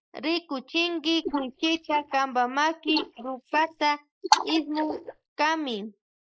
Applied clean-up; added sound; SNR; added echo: neural mask model Resemble Enhance denoiser.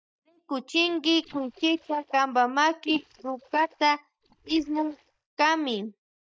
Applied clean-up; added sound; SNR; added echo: neural mask model DeepFilterNet 3.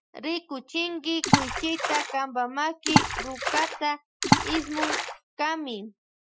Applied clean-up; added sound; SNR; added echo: classical method Wiener filter.